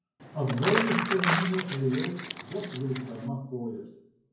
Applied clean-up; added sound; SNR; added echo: none; Crumpling, crinkling; 1 dB; reverberation time 0.9 s.